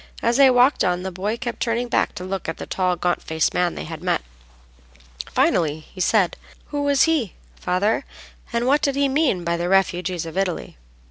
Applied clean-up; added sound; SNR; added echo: none; none; none; none.